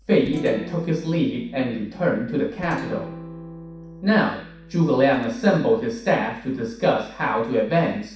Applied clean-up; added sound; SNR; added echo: none; Guitar; 16 dB; reverberation time 0.6 s.